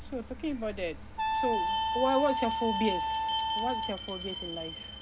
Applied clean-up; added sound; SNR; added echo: none; Bell + Wind instrument, woodwind instrument; -1 dB; none.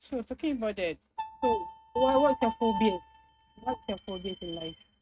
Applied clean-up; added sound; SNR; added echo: neural mask model RNNoise.